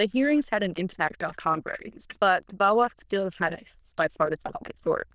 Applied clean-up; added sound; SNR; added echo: neural diffusion model UNIVERSE++.